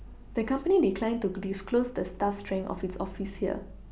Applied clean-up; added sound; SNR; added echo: none; none; none; none.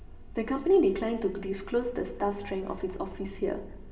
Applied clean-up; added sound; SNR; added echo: none; none; none; reverberation time 1.9 s.